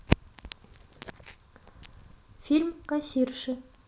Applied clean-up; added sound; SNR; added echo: none; none; none; none.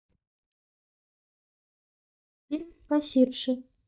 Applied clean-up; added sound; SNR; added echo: neural mask model DeepFilterNet 3.